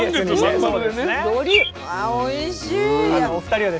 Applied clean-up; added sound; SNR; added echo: none; Bird; 5 dB; none.